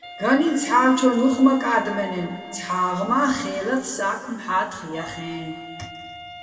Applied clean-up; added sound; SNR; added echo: none; Wind instrument, woodwind instrument; 18 dB; reverberation time 2.1 s.